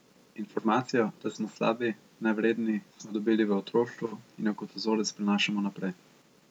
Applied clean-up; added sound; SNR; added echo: none; none; none; none.